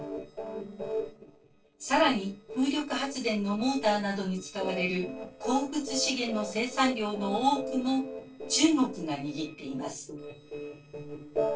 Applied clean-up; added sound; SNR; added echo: neural separator model SepFormer DNS4.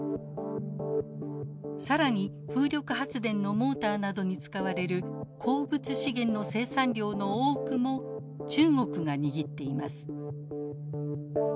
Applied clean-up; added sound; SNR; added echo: none; none; none; none.